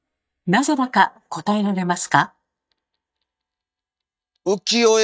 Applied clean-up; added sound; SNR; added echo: neural mask model DeepFilterNet 3.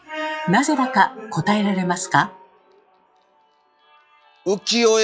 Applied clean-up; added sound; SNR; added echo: classical method log-MMSE.